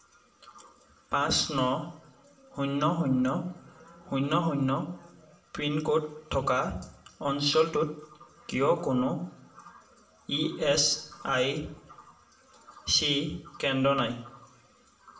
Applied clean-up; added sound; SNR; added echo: none; none; none; reverberation time 0.6 s.